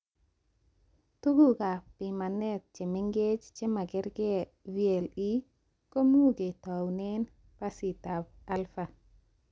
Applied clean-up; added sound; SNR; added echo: none; none; none; none.